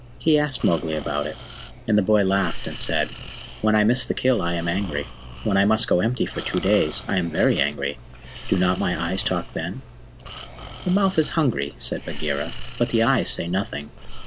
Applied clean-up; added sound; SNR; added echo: none; Breathing; 11 dB; none.